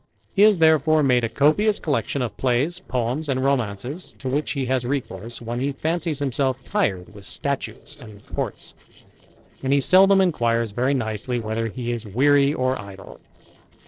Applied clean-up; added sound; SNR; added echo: neural separator model SepFormer DNS4.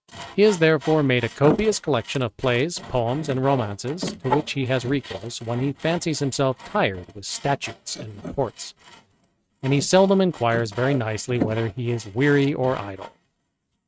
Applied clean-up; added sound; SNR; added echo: neural mask model RNNoise.